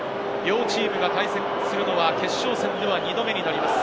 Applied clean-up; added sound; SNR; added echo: none; Bowed string instrument; 10 dB; none.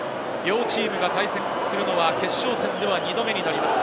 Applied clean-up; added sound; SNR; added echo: none; none; none; none.